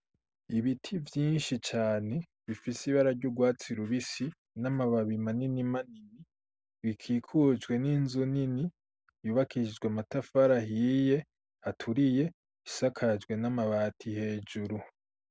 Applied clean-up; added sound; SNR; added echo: none; none; none; none.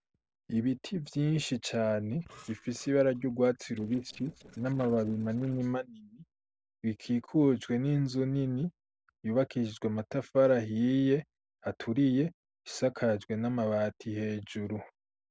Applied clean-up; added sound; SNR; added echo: neural separator model SepFormer DNS4.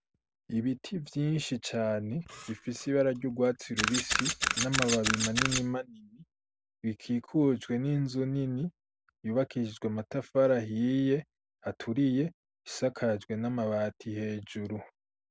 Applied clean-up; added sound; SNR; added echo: none; Camera; 1 dB; none.